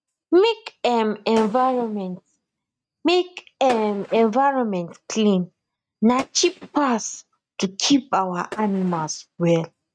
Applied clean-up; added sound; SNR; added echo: neural mask model RNNoise.